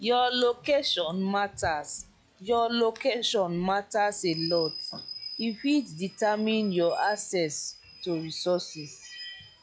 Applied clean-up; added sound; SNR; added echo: classical method log-MMSE.